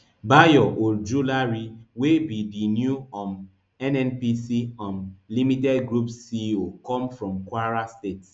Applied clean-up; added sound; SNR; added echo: none; none; none; none.